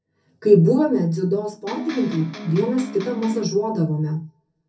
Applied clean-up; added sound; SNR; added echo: none; Electric guitar; 11 dB; reverberation time 0.3 s.